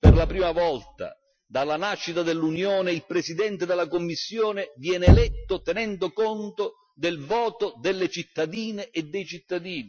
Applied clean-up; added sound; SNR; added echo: classical method Wiener filter.